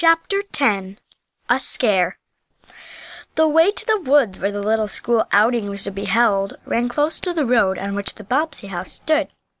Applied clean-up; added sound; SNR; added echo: none; none; none; none.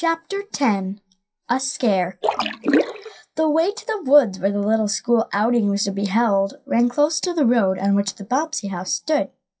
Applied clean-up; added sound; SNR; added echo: classical method WPE with log-MMSE.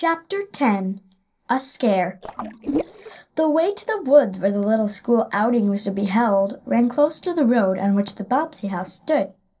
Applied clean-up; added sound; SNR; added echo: neural separator model SepFormer DNS4.